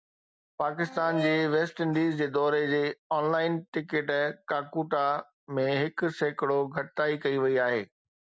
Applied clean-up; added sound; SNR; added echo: none; Brass instrument; 11 dB; none.